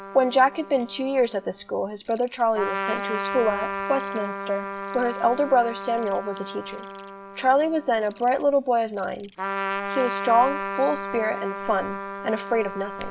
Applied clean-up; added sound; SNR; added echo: none; Insect + Trumpet; 7 dB; none.